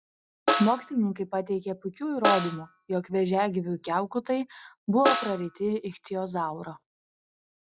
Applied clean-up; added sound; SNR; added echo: classical method log-MMSE.